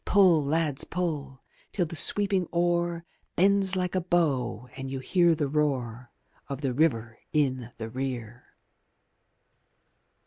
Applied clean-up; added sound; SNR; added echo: none; none; none; none.